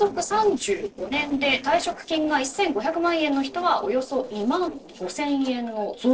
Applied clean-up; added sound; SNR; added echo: neural separator model SepFormer DNS4.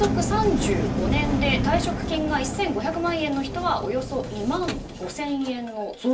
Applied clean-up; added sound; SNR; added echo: none; Engine; 2 dB; reverberation time 0.3 s.